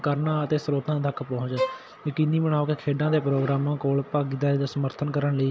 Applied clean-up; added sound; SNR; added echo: none; Bowed string instrument; 9 dB; none.